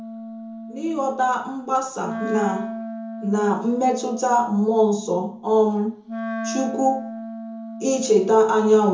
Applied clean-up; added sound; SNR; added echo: none; Wind instrument, woodwind instrument; 11 dB; reverberation time 0.5 s.